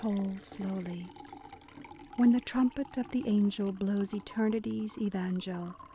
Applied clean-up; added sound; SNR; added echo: none; Liquid; 19 dB; none.